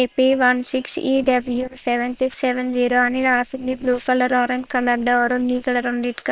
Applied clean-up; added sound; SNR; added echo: neural separator model SepFormer WHAM!.